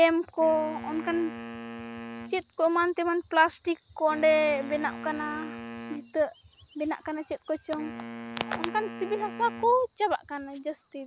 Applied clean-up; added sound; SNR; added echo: none; Wind instrument, woodwind instrument; 13 dB; none.